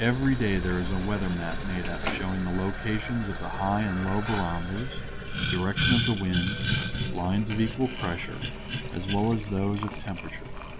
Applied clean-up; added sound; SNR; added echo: none; Boiling; 1 dB; none.